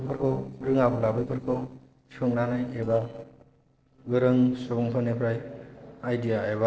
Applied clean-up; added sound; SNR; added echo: neural separator model SepFormer DNS4.